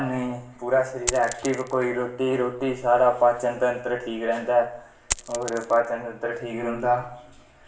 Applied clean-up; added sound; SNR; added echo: none; Coin (dropping); 14 dB; reverberation time 0.7 s.